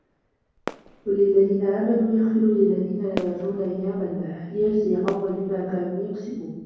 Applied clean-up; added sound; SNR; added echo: none; Fireworks; 17 dB; reverberation time 1.3 s.